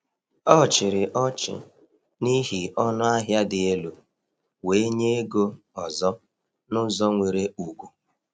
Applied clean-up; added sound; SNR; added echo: none; none; none; none.